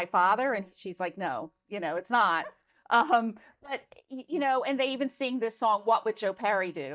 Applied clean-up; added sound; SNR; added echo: neural mask model DeepFilterNet 3.